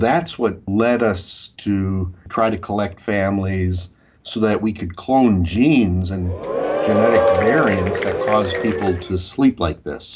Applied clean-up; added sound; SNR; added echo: none; Applause / Crowd / Cheering; 1 dB; none.